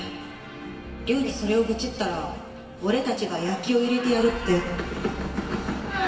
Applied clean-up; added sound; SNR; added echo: none; none; none; reverberation time 1.4 s.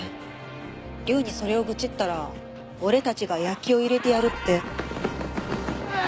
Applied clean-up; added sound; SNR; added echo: none; none; none; none.